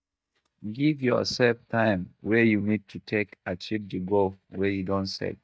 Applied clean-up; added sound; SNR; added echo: neural mask model DeepFilterNet 3.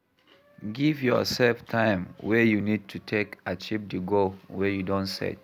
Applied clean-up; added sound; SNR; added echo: none; none; none; none.